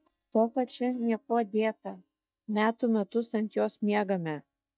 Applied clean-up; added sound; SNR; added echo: neural mask model DeepFilterNet 3.